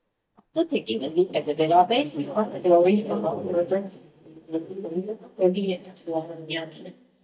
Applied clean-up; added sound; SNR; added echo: neural mask model DeepFilterNet 3.